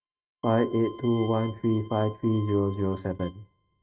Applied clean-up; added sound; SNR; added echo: neural mask model RNNoise.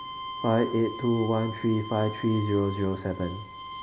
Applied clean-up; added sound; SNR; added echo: none; Bowed string instrument; 12 dB; none.